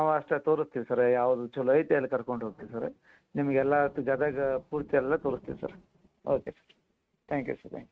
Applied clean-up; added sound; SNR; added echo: neural mask model RNNoise.